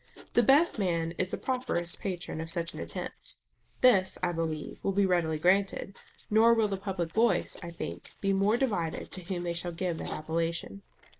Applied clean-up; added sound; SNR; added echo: neural mask model Resemble Enhance denoiser.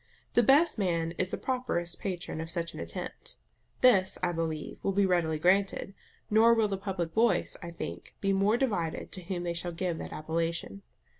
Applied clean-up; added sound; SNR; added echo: none; none; none; none.